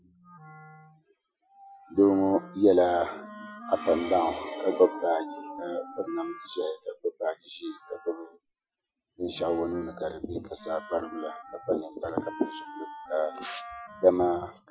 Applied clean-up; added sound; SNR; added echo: classical method Wiener filter.